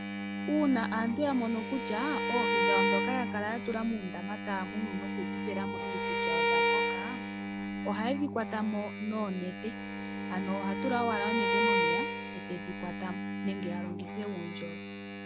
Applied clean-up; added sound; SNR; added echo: none; Engine + Bowed string instrument; -2 dB; none.